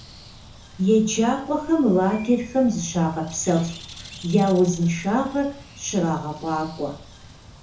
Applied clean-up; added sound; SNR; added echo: none; Bird; 20 dB; reverberation time 0.6 s.